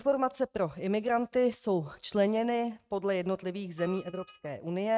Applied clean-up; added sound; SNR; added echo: neural mask model RNNoise.